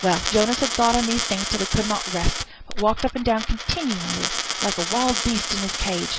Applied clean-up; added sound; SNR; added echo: none; Coin (dropping); 4 dB; none.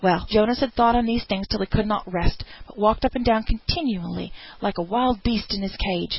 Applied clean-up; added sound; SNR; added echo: none; none; none; none.